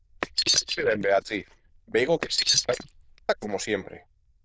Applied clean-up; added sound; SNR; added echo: neural diffusion model UNIVERSE++.